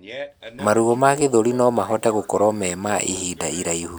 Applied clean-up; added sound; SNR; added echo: none; Fart; 19 dB; none.